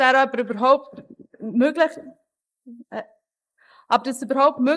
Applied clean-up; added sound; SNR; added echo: neural mask model Resemble Enhance denoiser.